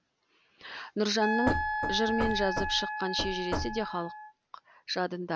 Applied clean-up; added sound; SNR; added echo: none; Wind instrument, woodwind instrument + Knock / Wood; 0 dB; none.